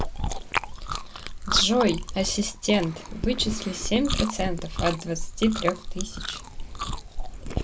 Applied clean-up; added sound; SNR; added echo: none; Chewing, mastication; 3 dB; none.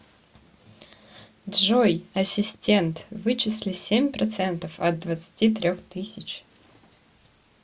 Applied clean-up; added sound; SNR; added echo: none; none; none; none.